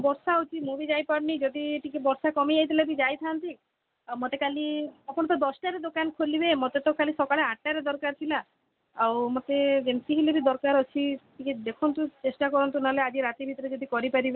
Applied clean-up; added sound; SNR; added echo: none; none; none; none.